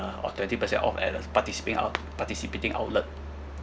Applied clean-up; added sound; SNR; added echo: none; none; none; none.